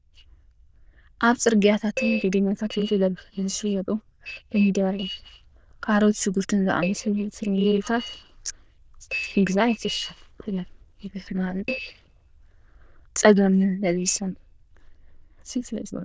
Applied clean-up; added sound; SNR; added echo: neural diffusion model UNIVERSE++.